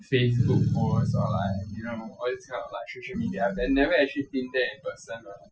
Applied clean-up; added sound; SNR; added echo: classical method Wiener filter.